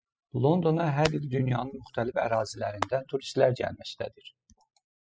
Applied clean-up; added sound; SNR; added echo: classical method spectral subtraction.